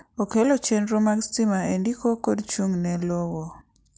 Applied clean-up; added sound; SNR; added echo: none; none; none; none.